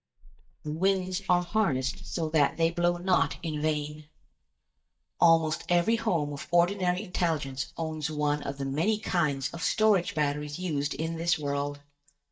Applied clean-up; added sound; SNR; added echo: neural mask model DeepFilterNet 3.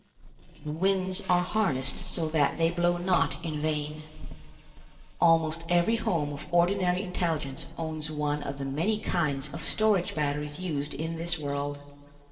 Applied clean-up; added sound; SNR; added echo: neural separator model SepFormer DNS4.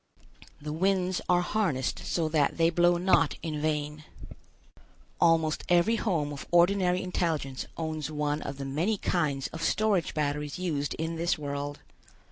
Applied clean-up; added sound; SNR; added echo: none; none; none; none.